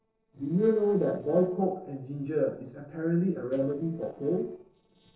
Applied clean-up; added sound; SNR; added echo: neural separator model SepFormer DNS4.